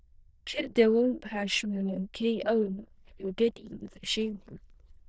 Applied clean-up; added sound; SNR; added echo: neural diffusion model UNIVERSE++.